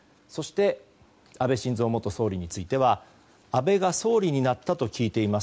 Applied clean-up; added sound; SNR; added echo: none; none; none; none.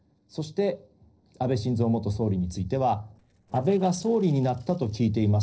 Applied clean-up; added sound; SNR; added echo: neural separator model SepFormer DNS4.